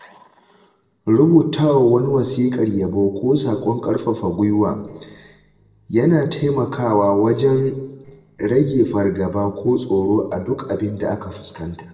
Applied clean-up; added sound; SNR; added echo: neural separator model SepFormer DNS4.